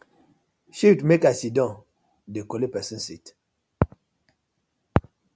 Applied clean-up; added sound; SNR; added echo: none; none; none; none.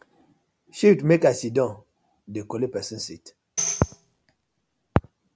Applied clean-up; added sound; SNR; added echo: none; Tambourine; 7 dB; none.